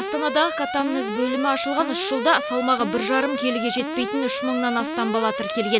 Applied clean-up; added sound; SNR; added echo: none; Alarm; 5 dB; none.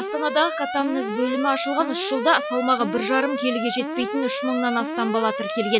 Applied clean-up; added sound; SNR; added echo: classical method log-MMSE.